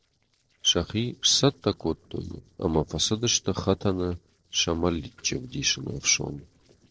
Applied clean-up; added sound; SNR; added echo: neural separator model SepFormer DNS4.